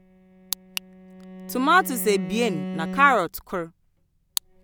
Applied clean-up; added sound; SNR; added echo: none; Bowed string instrument; 11 dB; none.